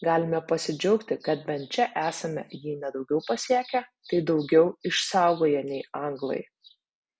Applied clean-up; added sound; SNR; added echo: none; none; none; none.